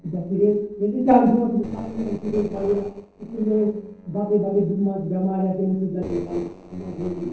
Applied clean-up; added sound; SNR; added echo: neural separator model SepFormer DNS4.